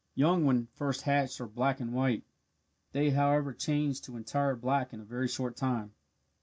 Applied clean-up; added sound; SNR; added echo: none; none; none; none.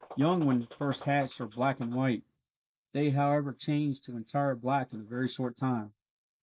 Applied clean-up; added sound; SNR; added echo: neural mask model Resemble Enhance denoiser.